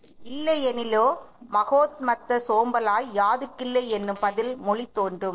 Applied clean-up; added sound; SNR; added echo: neural separator model SepFormer DNS4.